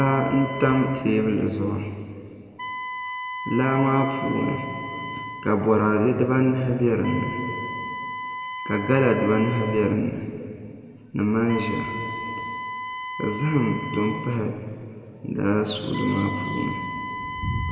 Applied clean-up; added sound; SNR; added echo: none; Wind instrument, woodwind instrument; 10 dB; reverberation time 2.3 s.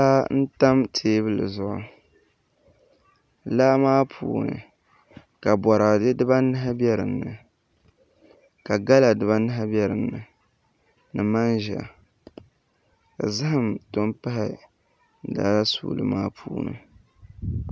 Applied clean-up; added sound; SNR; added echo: none; none; none; none.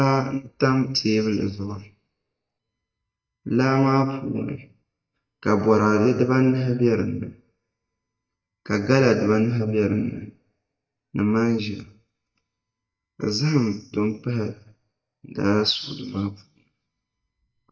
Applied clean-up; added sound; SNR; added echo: neural mask model DeepFilterNet 3.